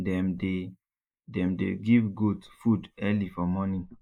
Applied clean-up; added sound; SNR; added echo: neural mask model Resemble Enhance denoiser.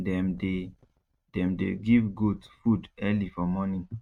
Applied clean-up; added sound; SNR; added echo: neural mask model RNNoise.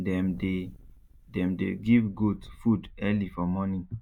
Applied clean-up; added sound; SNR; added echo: neural mask model DeepFilterNet 3.